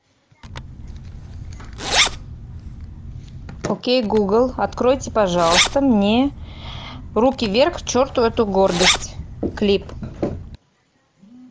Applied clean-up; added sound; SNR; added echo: none; Zipper (clothing); 5 dB; none.